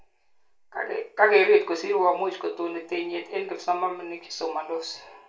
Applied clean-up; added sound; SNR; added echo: none; none; none; reverberation time 0.3 s.